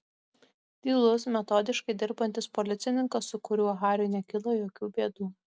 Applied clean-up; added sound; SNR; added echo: none; none; none; none.